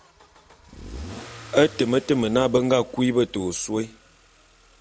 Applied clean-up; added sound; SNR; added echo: none; Engine starting / Accelerating, revving, vroom / Car; 19 dB; none.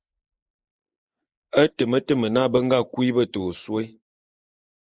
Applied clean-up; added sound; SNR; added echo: neural mask model Resemble Enhance denoiser.